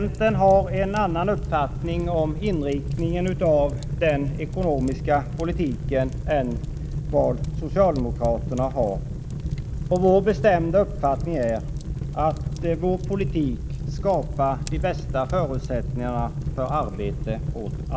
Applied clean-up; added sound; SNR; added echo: none; Fire; 4 dB; none.